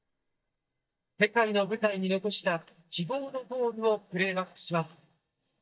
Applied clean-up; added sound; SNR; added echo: neural mask model DeepFilterNet 3.